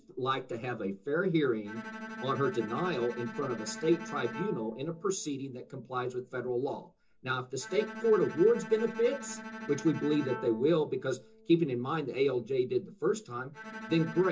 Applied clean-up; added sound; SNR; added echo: none; Bowed string instrument; 14 dB; reverberation time 0.2 s.